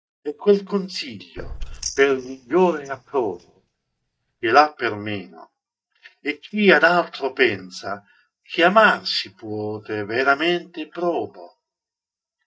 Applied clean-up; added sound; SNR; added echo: neural mask model DeepFilterNet 3.